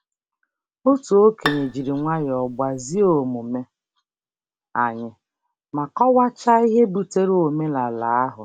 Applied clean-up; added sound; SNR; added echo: none; Bowed string instrument; 12 dB; none.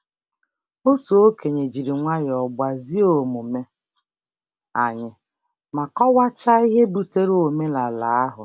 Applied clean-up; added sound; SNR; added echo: none; none; none; none.